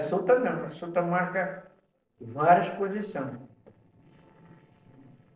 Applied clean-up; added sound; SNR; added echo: neural separator model SepFormer DNS4.